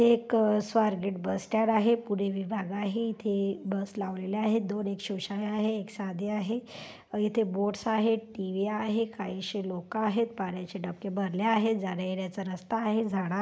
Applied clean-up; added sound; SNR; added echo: none; none; none; none.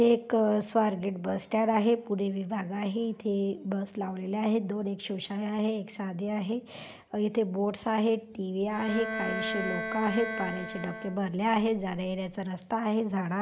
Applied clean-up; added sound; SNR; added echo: none; Bowed string instrument; 7 dB; none.